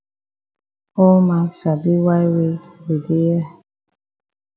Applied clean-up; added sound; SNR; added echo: none; none; none; none.